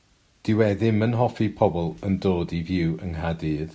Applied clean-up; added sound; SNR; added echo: none; none; none; none.